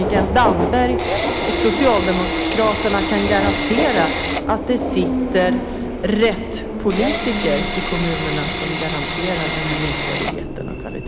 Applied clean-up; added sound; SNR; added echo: none; Drill + Subway, metro, underground; -1 dB; none.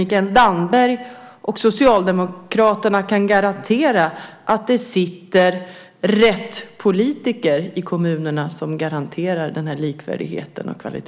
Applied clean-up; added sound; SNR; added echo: none; none; none; none.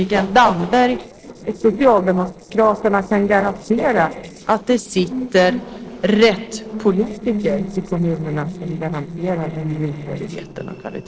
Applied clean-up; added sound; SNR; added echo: neural separator model SepFormer DNS4.